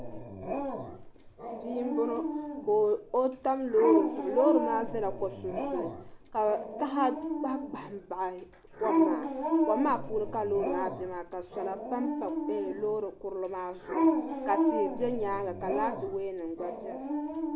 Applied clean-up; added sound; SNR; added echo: none; Dog; 1 dB; none.